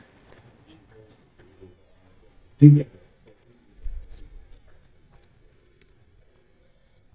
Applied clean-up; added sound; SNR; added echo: neural mask model DeepFilterNet 3.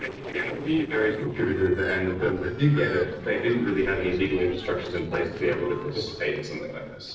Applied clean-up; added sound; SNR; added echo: neural separator model SepFormer DNS4.